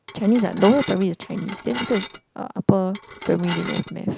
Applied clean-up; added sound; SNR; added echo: none; Dishes, pots, and pans / Glass; 12 dB; none.